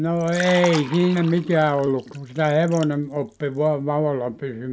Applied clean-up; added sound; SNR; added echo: none; Liquid; 16 dB; none.